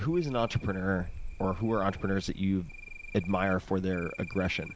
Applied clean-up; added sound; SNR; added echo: none; Cricket; 12 dB; none.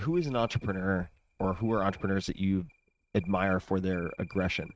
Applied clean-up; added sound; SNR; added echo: neural mask model RNNoise.